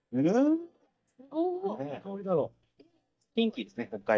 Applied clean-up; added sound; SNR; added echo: neural mask model DeepFilterNet 3.